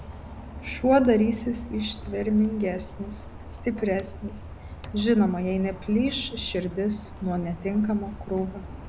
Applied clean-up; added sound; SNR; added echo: none; Rain; 13 dB; none.